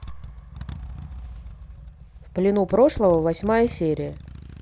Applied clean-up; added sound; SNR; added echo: none; Motorcycle; 14 dB; none.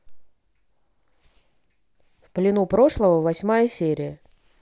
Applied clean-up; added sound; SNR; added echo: none; none; none; none.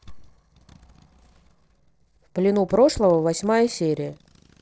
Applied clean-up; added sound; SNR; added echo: neural separator model SepFormer DNS4.